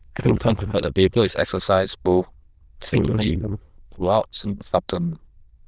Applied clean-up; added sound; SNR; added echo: neural diffusion model UNIVERSE++.